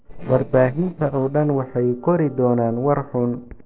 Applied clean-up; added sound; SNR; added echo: neural separator model SepFormer DNS4.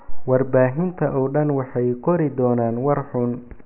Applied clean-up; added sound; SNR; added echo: none; none; none; none.